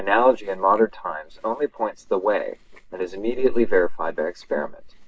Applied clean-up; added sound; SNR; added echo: none; Chewing, mastication; 6 dB; none.